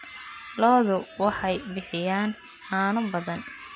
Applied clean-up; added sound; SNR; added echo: none; none; none; none.